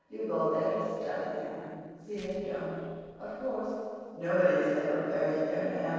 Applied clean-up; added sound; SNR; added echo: neural separator model SepFormer DNS4.